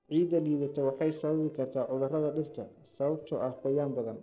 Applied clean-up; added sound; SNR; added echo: neural separator model SepFormer DNS4.